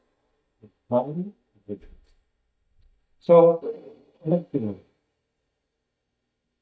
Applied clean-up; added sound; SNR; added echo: neural mask model DeepFilterNet 3.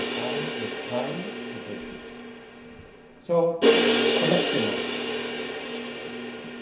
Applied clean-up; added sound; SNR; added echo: none; Crash cymbal; -5 dB; reverberation time 0.7 s.